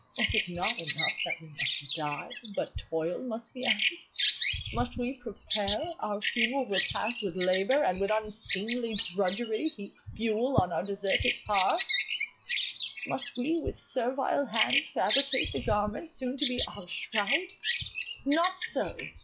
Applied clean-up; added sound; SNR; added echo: classical method log-MMSE.